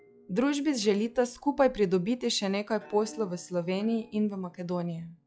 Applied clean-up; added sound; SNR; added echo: classical method log-MMSE.